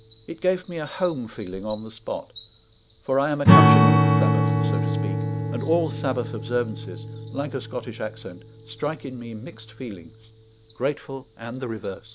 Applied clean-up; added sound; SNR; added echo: none; Bird vocalization, bird call, bird song + Strum; -5 dB; none.